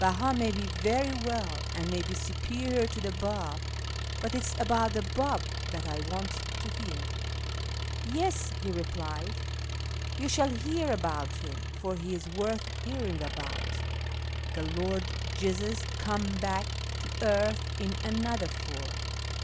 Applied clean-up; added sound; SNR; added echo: none; Engine; 0 dB; none.